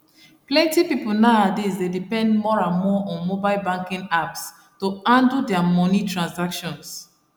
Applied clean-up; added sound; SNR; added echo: none; none; none; none.